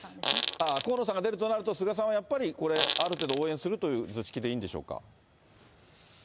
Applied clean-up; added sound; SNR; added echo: none; Fart; 2 dB; none.